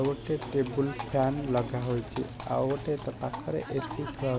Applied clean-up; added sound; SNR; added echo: none; Livestock, farm animals, working animals; 11 dB; none.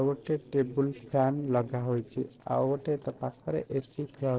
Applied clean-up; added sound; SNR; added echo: neural separator model SepFormer DNS4.